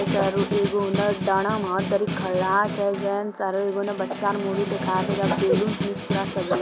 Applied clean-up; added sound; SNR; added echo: none; Snare drum; 5 dB; none.